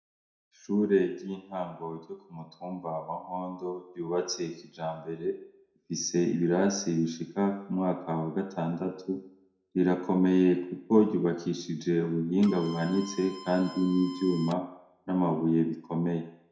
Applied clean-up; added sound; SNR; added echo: none; Printer; 16 dB; reverberation time 0.6 s.